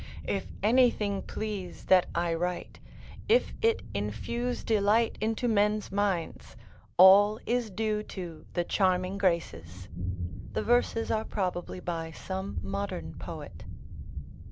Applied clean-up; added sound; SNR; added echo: none; Thunder; 10 dB; none.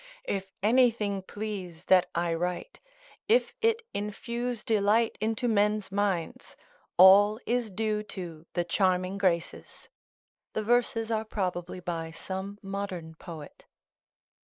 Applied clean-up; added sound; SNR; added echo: neural mask model Resemble Enhance denoiser.